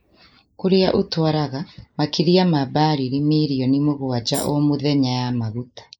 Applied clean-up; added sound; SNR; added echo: neural mask model Resemble Enhance denoiser.